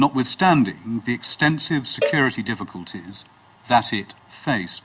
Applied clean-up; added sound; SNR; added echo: none; Cowbell; 9 dB; none.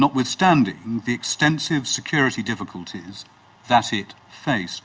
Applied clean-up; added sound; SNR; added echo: none; none; none; none.